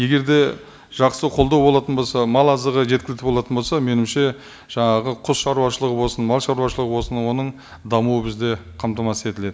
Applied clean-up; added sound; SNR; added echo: none; none; none; none.